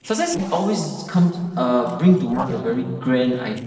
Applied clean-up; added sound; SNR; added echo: neural separator model SepFormer DNS4.